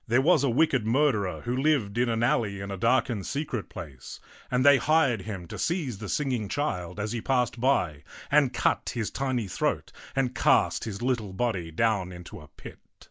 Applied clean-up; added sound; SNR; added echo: none; none; none; none.